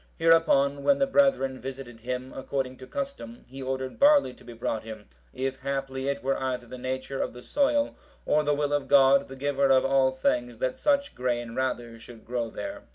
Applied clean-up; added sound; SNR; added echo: none; none; none; none.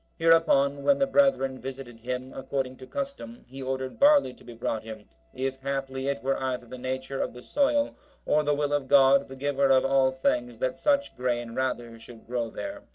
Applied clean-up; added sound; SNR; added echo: neural separator model SepFormer DNS4.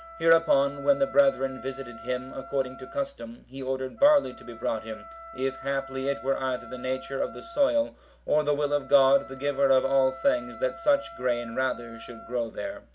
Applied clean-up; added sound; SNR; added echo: none; Wind instrument, woodwind instrument; 17 dB; none.